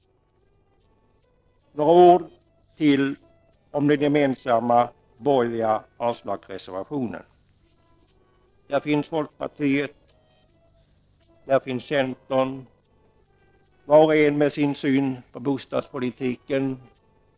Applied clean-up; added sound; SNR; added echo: neural separator model SepFormer DNS4.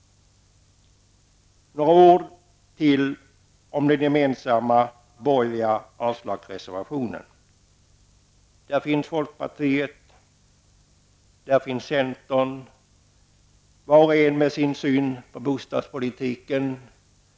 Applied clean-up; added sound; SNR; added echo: none; none; none; none.